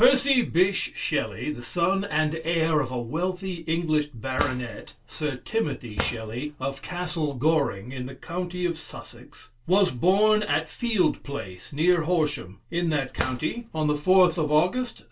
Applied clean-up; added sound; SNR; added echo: none; Drawer open or close; 10 dB; reverberation time 0.2 s.